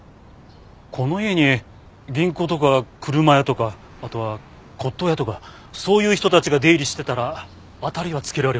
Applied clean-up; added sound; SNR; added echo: none; none; none; none.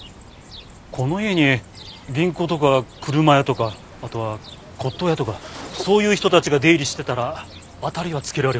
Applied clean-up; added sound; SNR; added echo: none; Cricket; 20 dB; none.